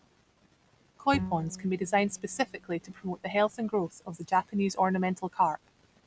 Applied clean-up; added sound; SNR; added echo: none; Bowed string instrument; 13 dB; none.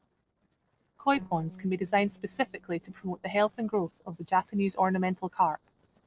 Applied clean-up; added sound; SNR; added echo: neural separator model SepFormer DNS4.